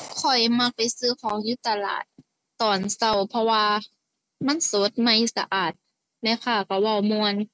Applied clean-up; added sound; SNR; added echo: none; none; none; none.